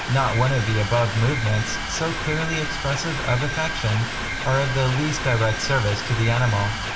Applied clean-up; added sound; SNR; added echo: none; Mechanisms; 5 dB; reverberation time 2.1 s.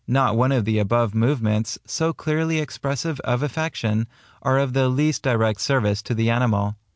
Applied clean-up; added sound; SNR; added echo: none; none; none; none.